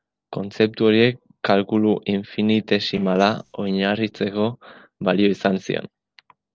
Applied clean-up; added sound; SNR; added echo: neural separator model SepFormer DNS4.